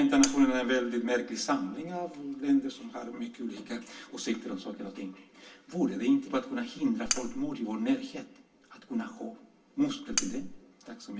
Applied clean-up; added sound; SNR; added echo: none; Cutlery, silverware; 2 dB; reverberation time 0.1 s.